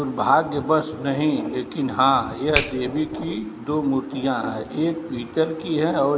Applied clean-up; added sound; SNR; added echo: none; Finger snapping + Glass; 14 dB; none.